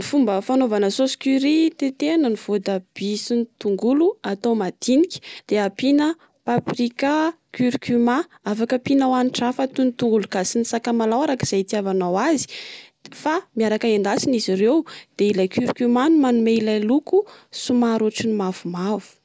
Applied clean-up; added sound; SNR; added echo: none; none; none; none.